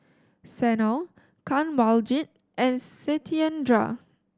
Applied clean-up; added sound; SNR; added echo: none; none; none; none.